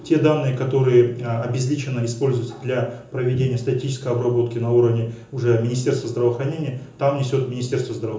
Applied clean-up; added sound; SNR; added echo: none; none; none; reverberation time 0.6 s.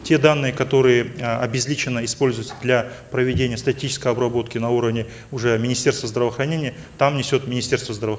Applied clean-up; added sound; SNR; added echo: none; none; none; none.